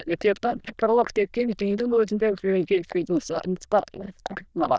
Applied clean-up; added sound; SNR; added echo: neural diffusion model UNIVERSE++.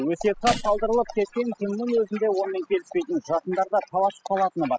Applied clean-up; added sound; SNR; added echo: classical method spectral subtraction.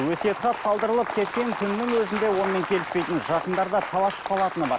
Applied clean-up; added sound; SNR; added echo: none; none; none; none.